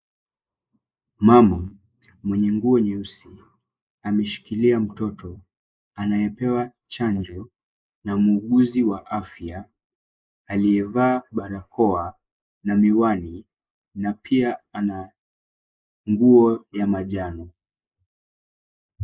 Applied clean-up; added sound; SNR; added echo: neural mask model Resemble Enhance denoiser.